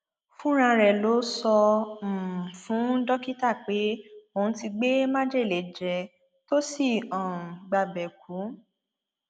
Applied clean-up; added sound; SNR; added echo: none; none; none; none.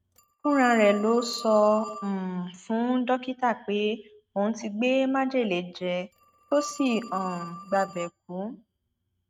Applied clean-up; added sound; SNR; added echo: neural mask model RNNoise.